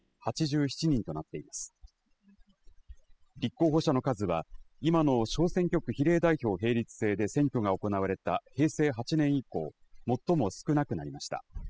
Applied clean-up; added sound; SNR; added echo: classical method spectral subtraction.